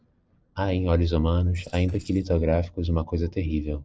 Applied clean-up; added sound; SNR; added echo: neural separator model SepFormer DNS4.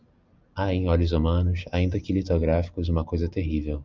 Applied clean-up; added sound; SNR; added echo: none; none; none; none.